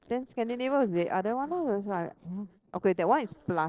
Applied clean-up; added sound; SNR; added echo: neural separator model SepFormer DNS4.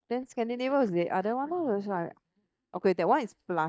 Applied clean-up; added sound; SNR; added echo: neural mask model DeepFilterNet 3.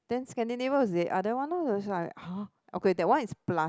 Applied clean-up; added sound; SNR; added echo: none; none; none; none.